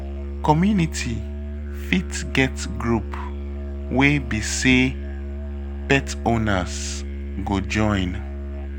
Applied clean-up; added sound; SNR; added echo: none; Musical instrument; 5 dB; none.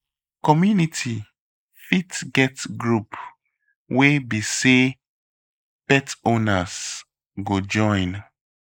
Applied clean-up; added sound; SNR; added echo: neural mask model Resemble Enhance denoiser.